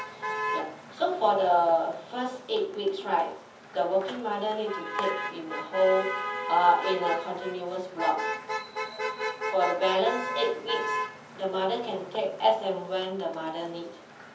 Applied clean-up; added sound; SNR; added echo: none; Motor vehicle (road); 7 dB; reverberation time 0.7 s.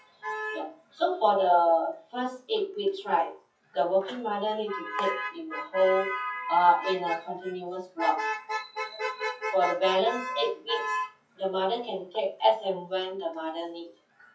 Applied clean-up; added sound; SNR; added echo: classical method WPE with log-MMSE.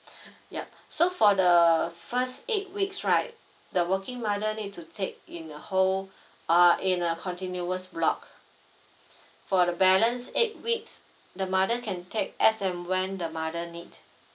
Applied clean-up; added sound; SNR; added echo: none; none; none; none.